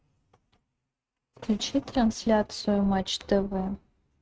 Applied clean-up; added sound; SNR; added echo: neural mask model RNNoise.